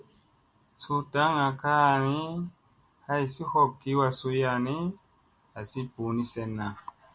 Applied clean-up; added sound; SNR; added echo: none; none; none; none.